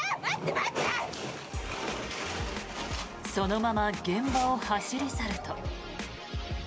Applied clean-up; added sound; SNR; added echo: none; none; none; none.